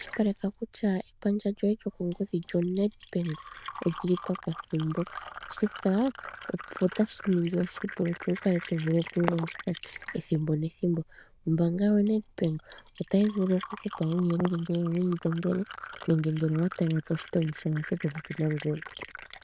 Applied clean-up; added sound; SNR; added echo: neural diffusion model UNIVERSE++.